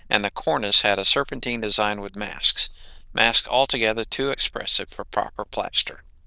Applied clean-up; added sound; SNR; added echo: neural diffusion model UNIVERSE++.